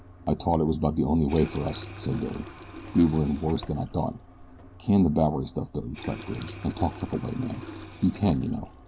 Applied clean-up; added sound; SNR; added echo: none; Water tap, faucet; 15 dB; none.